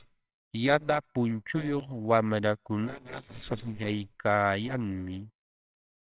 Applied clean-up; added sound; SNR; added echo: neural separator model SepFormer WHAMR!.